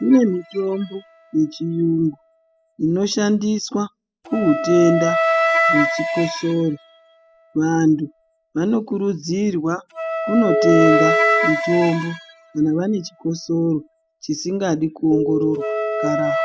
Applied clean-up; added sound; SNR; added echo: classical method spectral subtraction.